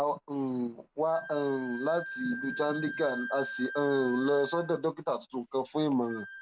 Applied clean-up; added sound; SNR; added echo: none; Wind instrument, woodwind instrument; 11 dB; none.